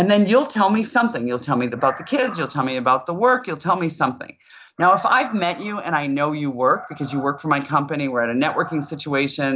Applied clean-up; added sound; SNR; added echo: none; none; none; none.